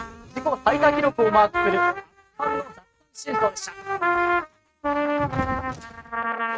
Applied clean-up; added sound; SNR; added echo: neural mask model RNNoise.